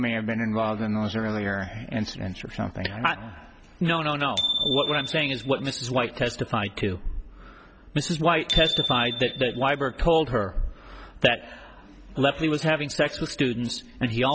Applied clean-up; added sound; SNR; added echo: none; Bicycle bell; 6 dB; none.